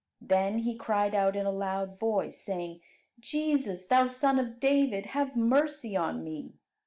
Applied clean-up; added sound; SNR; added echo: none; none; none; none.